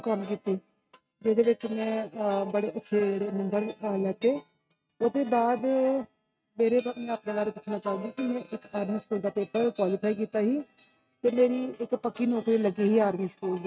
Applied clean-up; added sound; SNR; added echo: neural mask model RNNoise.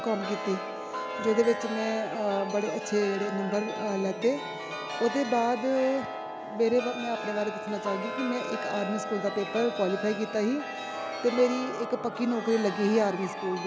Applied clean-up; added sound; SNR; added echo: none; Chime; 7 dB; none.